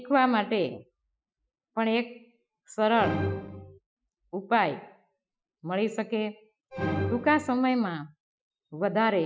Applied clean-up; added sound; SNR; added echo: classical method Wiener filter.